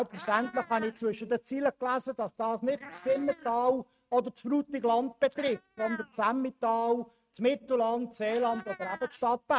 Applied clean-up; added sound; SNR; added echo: neural mask model RNNoise.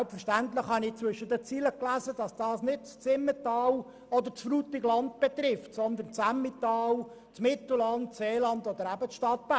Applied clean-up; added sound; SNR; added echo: none; none; none; none.